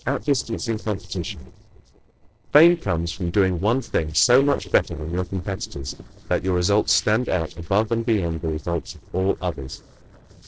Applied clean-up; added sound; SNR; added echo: neural separator model SepFormer DNS4.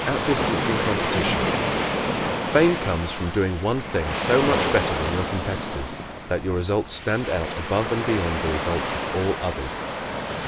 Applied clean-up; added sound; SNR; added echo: none; Waves, surf; 1 dB; none.